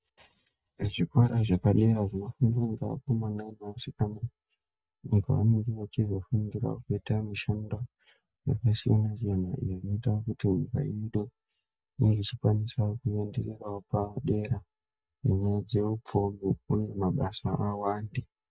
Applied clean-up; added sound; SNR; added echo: neural mask model DeepFilterNet 3.